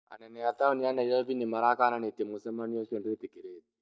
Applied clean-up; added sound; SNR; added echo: neural mask model DeepFilterNet 3.